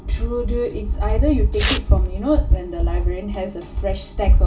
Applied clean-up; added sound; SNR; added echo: none; Tearing; 9 dB; reverberation time 0.2 s.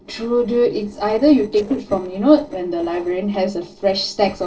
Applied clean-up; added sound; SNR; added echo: neural separator model SepFormer DNS4.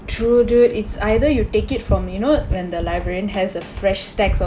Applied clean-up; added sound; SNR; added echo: none; none; none; none.